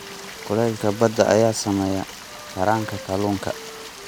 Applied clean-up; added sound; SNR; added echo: none; Wind instrument, woodwind instrument + Stream; 14 dB; none.